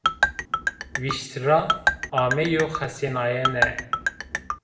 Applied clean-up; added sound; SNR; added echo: none; Marimba, xylophone; -1 dB; reverberation time 0.8 s.